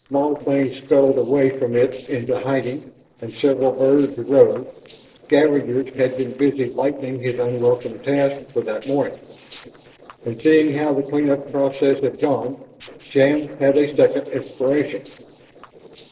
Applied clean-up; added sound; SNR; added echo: neural separator model SepFormer DNS4.